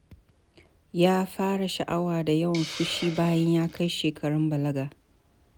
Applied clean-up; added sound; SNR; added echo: none; Hiss; 19 dB; none.